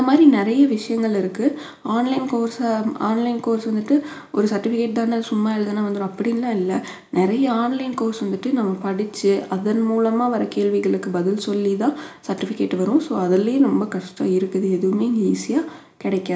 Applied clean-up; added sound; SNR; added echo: none; none; none; reverberation time 0.4 s.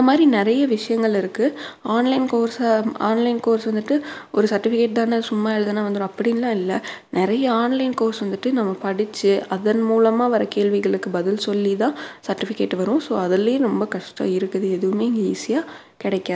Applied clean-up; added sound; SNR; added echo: none; none; none; none.